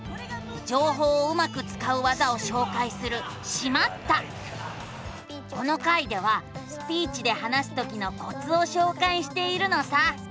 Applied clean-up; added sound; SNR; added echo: none; Organ; 12 dB; none.